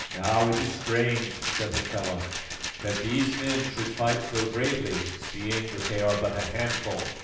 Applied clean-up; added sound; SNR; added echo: none; Rattle; 5 dB; reverberation time 0.9 s.